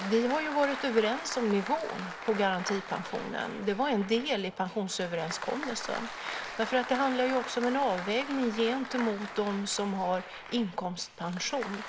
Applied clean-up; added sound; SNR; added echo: none; Applause; 10 dB; none.